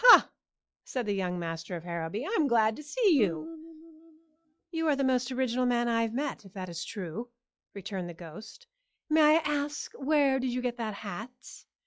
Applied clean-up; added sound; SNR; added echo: classical method log-MMSE.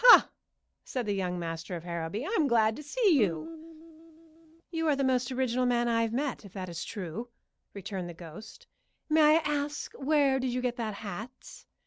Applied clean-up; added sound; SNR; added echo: none; Guitar; 12 dB; none.